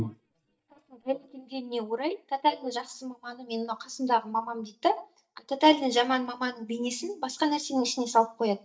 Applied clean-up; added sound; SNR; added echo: neural mask model DeepFilterNet 3.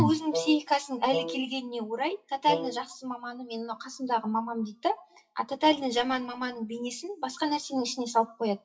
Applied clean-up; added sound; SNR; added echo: classical method WPE with log-MMSE.